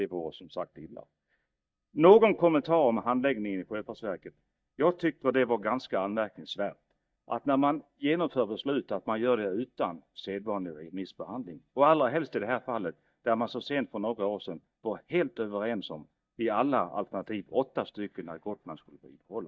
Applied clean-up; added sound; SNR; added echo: neural mask model DeepFilterNet 3.